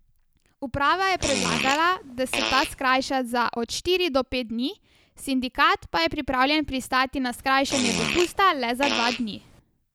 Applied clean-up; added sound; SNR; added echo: none; Fart; 5 dB; none.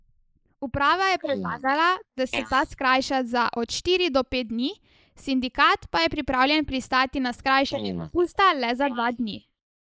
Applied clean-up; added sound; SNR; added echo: neural mask model Resemble Enhance denoiser.